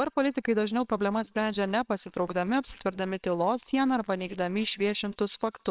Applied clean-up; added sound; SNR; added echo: neural separator model SepFormer WHAMR!.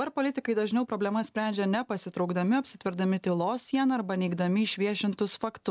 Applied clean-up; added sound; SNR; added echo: none; none; none; none.